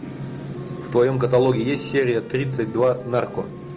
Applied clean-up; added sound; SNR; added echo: none; Wind instrument, woodwind instrument; 19 dB; none.